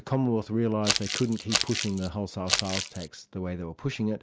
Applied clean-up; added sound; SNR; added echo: none; Crumpling, crinkling; 1 dB; none.